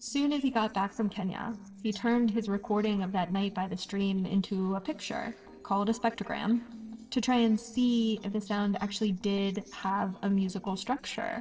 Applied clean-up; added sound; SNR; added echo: neural separator model SepFormer DNS4.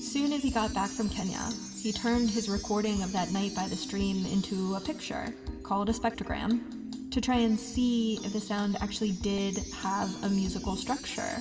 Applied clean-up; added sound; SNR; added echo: none; Wind chime; 15 dB; reverberation time 1.9 s.